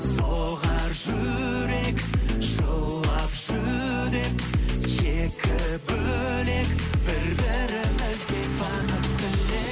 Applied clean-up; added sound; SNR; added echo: none; none; none; none.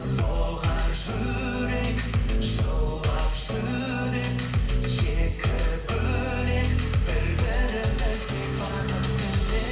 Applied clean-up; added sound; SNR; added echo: none; none; none; reverberation time 1.2 s.